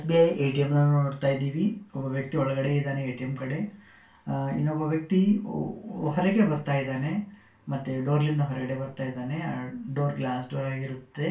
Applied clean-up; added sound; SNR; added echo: none; none; none; reverberation time 0.3 s.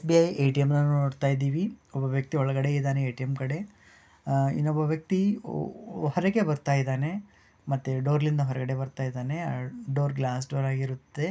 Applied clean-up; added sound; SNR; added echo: none; none; none; none.